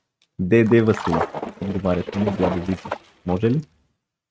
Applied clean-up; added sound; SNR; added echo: neural mask model RNNoise.